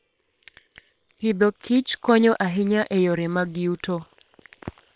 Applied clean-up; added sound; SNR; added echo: neural separator model SepFormer WHAM!.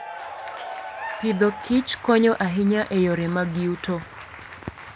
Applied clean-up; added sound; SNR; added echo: none; Applause / Cheering; 13 dB; none.